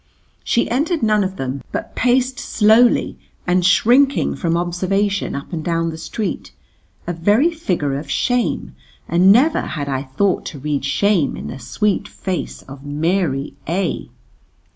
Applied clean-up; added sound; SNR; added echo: none; none; none; none.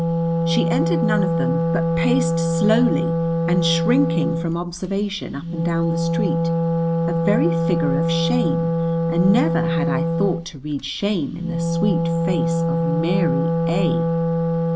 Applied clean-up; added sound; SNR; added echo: none; Wind instrument, woodwind instrument; -4 dB; none.